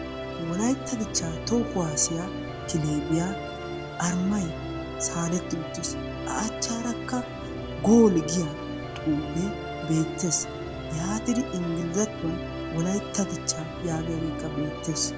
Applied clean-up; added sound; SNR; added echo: none; Musical instrument; 6 dB; none.